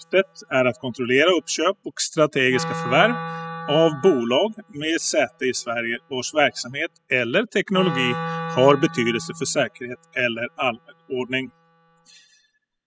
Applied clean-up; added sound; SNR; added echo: classical method spectral subtraction.